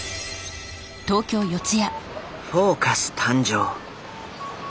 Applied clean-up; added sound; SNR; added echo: none; none; none; none.